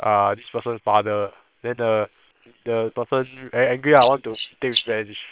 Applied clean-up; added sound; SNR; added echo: neural separator model SepFormer WHAM!.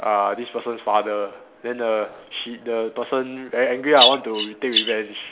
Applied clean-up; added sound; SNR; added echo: none; Bird vocalization, bird call, bird song; -2 dB; none.